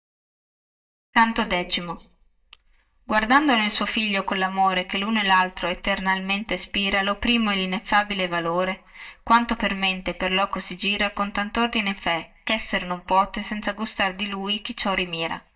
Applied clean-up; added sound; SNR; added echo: neural mask model DeepFilterNet 3.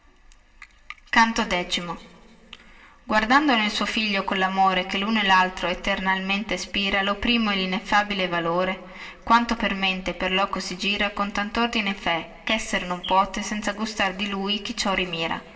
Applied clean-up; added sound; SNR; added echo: none; Bird; 16 dB; reverberation time 2.4 s.